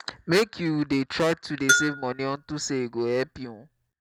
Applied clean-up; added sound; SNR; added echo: none; Bell; 3 dB; none.